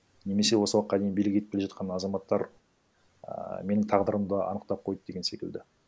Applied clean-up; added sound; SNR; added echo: none; none; none; none.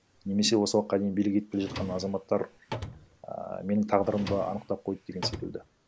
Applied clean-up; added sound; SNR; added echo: none; Drawer open or close; 11 dB; none.